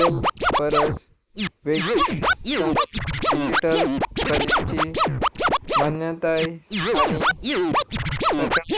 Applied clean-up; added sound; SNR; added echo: neural mask model Resemble Enhance denoiser.